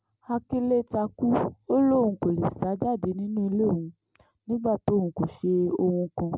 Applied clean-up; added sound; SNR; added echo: none; none; none; none.